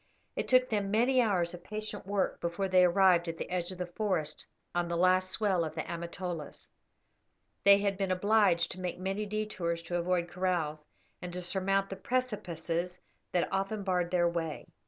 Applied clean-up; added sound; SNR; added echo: none; none; none; none.